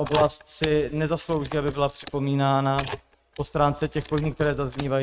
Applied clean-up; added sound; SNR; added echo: neural mask model RNNoise.